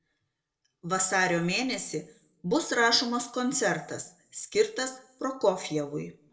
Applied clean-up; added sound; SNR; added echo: none; none; none; reverberation time 0.4 s.